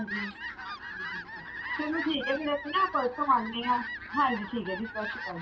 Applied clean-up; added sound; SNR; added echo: none; Fowl; 7 dB; reverberation time 0.2 s.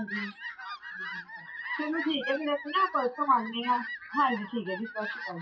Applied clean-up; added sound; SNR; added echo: classical method WPE with log-MMSE.